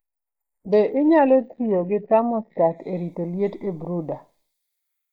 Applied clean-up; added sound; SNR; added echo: neural mask model Resemble Enhance denoiser.